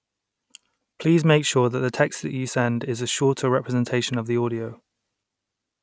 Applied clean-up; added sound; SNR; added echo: none; none; none; none.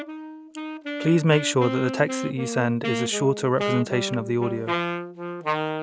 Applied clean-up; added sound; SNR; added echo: none; Wind instrument, woodwind instrument; 5 dB; none.